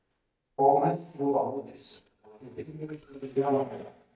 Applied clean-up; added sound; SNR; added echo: neural mask model DeepFilterNet 3.